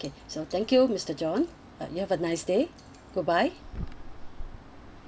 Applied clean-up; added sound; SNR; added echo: none; Keys jangling; 14 dB; none.